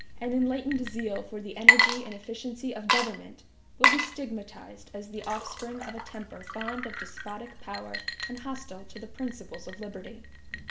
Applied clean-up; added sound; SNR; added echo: none; Water / Liquid; -4 dB; reverberation time 0.5 s.